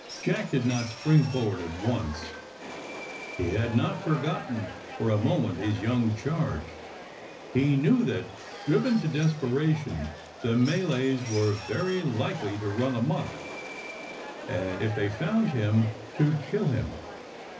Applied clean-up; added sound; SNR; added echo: none; Subway, metro, underground; 13 dB; reverberation time 0.4 s.